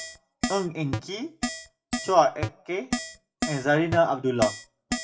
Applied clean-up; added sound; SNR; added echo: classical method WPE with log-MMSE.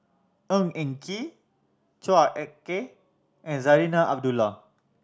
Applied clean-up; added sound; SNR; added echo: none; none; none; none.